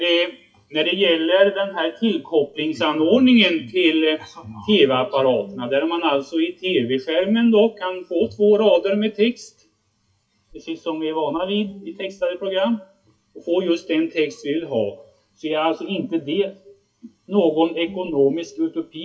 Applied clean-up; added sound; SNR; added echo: classical method WPE with log-MMSE.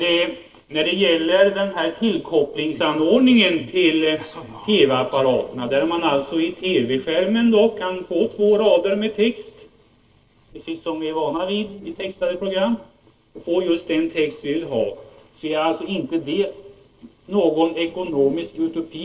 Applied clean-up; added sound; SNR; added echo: neural separator model SepFormer DNS4.